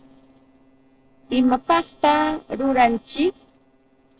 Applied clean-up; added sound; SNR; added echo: neural separator model SepFormer DNS4.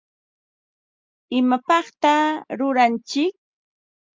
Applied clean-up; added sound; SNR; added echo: none; none; none; none.